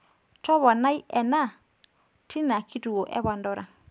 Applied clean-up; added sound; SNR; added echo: none; none; none; none.